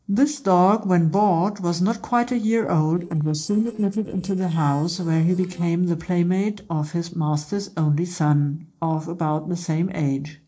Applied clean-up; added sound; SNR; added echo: neural separator model SepFormer DNS4.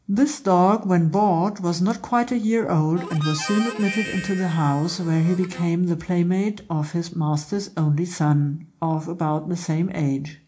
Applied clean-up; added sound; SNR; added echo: none; Harmonica; 12 dB; reverberation time 0.4 s.